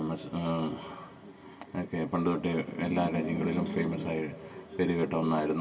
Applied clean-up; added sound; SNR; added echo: none; none; none; reverberation time 2.0 s.